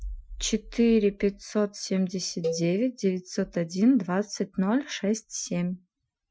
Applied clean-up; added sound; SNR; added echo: classical method Wiener filter.